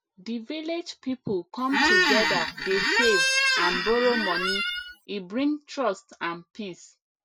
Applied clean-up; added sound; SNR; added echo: none; Squeak; -5 dB; none.